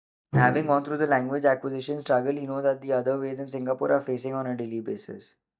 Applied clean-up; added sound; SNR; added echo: neural mask model DeepFilterNet 3.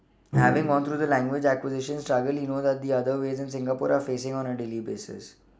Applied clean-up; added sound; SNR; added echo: none; Bowed string instrument; 6 dB; none.